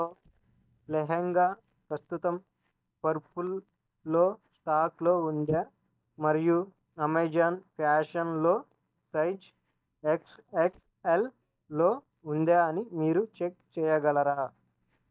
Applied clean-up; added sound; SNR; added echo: neural mask model DeepFilterNet 3.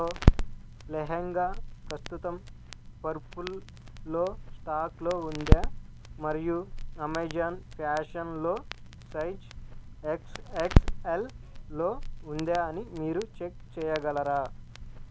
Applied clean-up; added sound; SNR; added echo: none; Crackle; -3 dB; none.